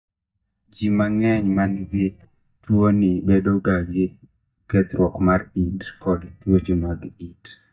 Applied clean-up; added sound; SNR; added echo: neural mask model DeepFilterNet 3.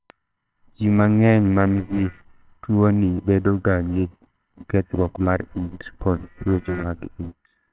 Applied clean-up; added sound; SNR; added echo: neural separator model SepFormer WHAMR!.